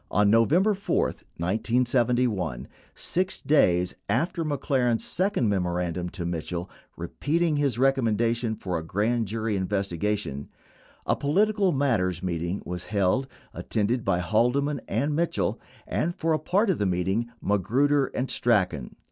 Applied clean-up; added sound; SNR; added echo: none; none; none; none.